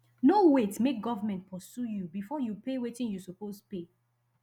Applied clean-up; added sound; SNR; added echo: none; none; none; none.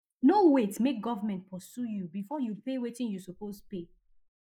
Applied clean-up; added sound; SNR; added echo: neural mask model Resemble Enhance denoiser.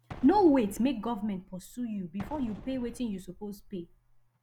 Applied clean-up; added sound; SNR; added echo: none; Explosion; 18 dB; none.